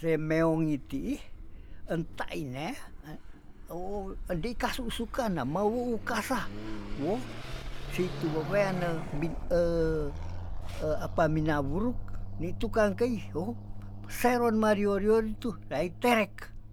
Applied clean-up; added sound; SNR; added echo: none; Car passing by / Accelerating, revving, vroom; 6 dB; none.